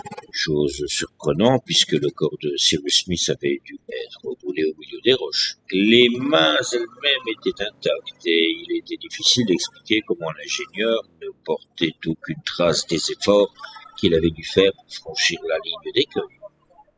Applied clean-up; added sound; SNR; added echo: classical method spectral subtraction.